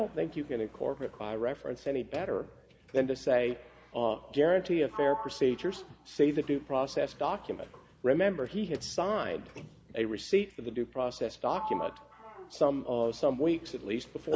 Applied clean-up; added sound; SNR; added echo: none; Sliding door; 16 dB; none.